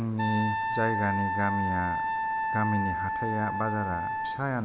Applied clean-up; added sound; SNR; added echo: none; Wind instrument, woodwind instrument; 0 dB; none.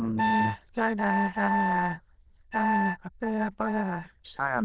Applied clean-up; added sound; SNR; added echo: neural diffusion model UNIVERSE++.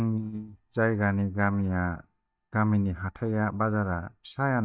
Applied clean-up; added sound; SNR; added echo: neural mask model DeepFilterNet 3.